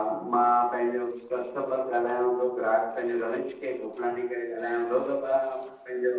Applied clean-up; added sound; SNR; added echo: neural separator model SepFormer DNS4.